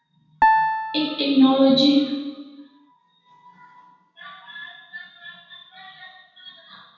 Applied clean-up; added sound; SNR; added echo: none; Piano; -2 dB; reverberation time 1.1 s.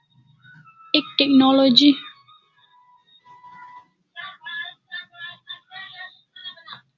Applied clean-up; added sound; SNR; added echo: none; none; none; none.